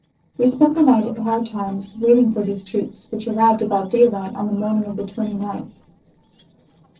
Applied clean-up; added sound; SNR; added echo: neural separator model SepFormer DNS4.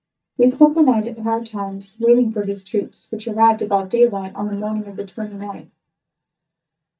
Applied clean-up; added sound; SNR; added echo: neural mask model DeepFilterNet 3.